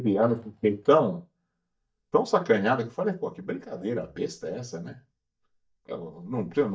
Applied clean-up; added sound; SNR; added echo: neural mask model DeepFilterNet 3.